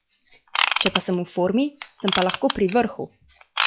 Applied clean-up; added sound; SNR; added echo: classical method log-MMSE.